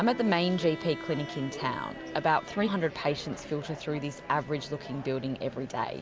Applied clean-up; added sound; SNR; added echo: none; Bowed string instrument; 15 dB; none.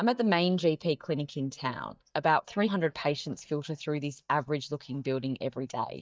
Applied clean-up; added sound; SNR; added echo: neural mask model DeepFilterNet 3.